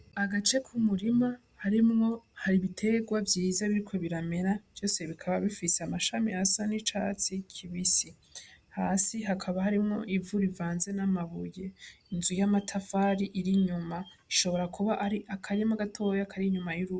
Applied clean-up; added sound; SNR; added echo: none; none; none; none.